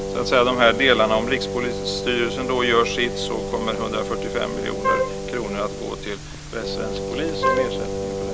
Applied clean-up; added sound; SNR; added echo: none; Wind instrument, woodwind instrument + Wind instrument, woodwind instrument; 3 dB; none.